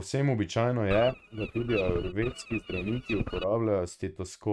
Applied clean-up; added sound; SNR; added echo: neural mask model RNNoise.